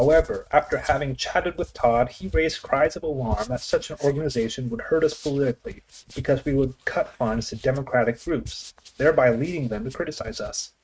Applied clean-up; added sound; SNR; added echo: neural mask model RNNoise.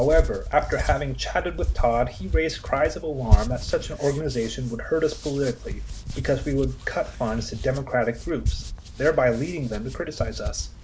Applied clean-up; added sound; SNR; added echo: none; Hands; 3 dB; none.